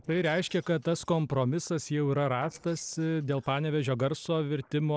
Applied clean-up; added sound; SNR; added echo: neural separator model SepFormer DNS4.